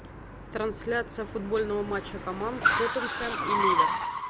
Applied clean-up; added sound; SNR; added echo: none; Car; -2 dB; none.